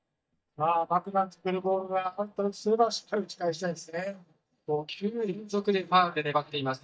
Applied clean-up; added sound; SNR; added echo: neural mask model DeepFilterNet 3.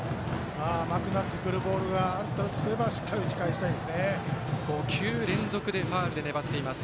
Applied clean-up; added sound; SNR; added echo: none; none; none; none.